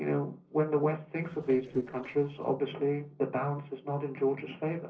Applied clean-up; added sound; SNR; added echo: neural separator model SepFormer DNS4.